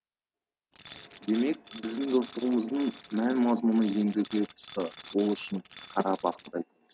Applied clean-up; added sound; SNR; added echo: none; Tools; 19 dB; none.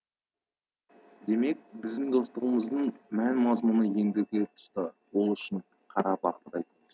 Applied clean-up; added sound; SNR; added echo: none; none; none; none.